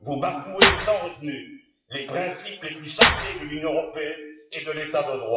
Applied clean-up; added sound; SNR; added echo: classical method WPE with log-MMSE.